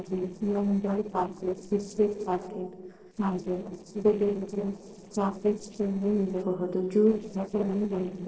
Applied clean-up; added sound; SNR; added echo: neural separator model SepFormer DNS4.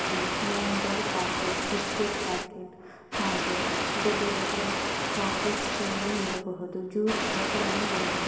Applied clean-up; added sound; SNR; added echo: none; Water; -3 dB; reverberation time 2.1 s.